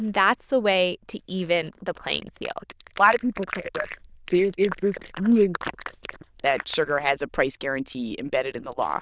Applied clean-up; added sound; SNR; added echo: neural diffusion model UNIVERSE++.